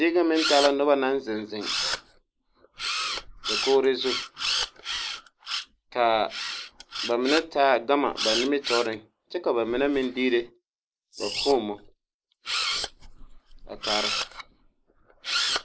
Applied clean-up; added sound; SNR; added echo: neural mask model Resemble Enhance denoiser.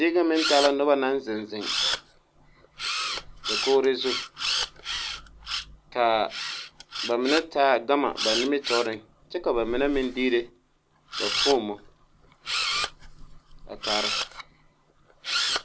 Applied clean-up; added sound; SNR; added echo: none; Camera; 5 dB; none.